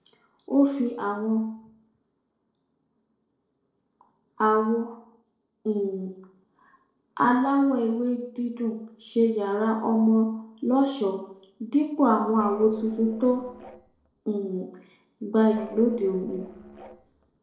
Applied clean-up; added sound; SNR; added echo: neural separator model SepFormer DNS4.